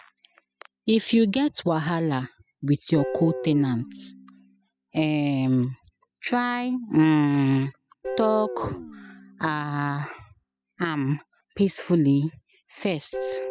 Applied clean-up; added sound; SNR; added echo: classical method spectral subtraction.